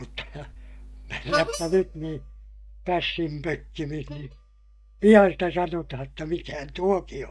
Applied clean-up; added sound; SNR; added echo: neural mask model DeepFilterNet 3.